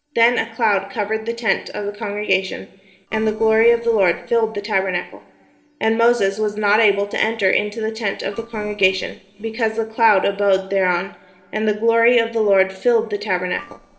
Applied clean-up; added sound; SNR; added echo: neural separator model SepFormer DNS4.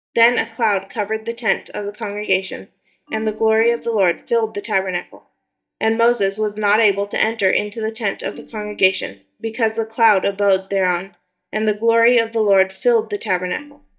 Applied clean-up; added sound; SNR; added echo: neural mask model DeepFilterNet 3.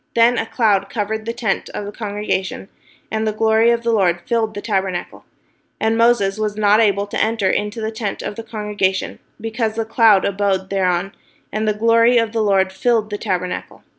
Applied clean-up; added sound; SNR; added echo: none; none; none; none.